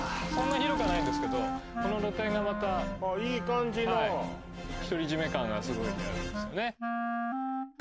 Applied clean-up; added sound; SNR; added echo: none; Wind instrument, woodwind instrument; 4 dB; none.